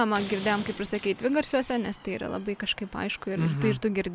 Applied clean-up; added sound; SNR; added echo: none; Slam; 17 dB; none.